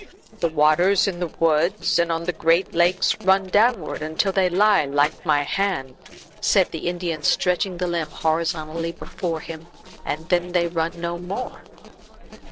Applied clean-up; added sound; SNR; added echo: neural separator model SepFormer DNS4.